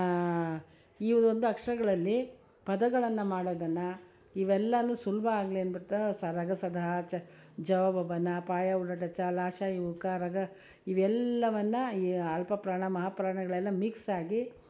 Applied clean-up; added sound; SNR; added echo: none; none; none; none.